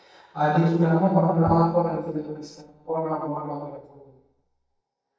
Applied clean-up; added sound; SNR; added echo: neural mask model DeepFilterNet 3.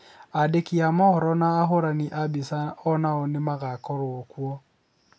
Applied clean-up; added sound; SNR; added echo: none; none; none; none.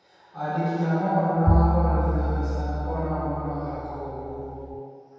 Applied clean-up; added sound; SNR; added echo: none; Bowed string instrument; -1 dB; reverberation time 2.2 s.